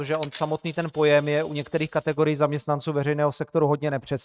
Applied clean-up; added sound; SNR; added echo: neural mask model RNNoise.